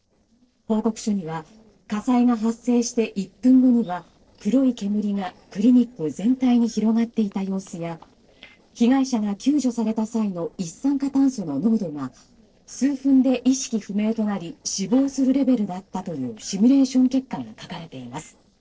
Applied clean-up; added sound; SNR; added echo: neural separator model SepFormer DNS4.